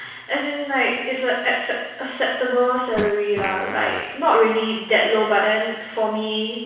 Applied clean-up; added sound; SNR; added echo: none; Fart; 11 dB; reverberation time 1.1 s.